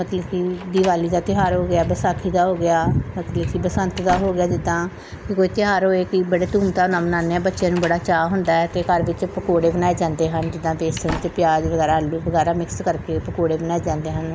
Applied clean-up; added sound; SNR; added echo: none; Slam; 20 dB; none.